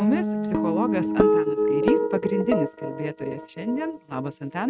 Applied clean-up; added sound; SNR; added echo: neural mask model RNNoise.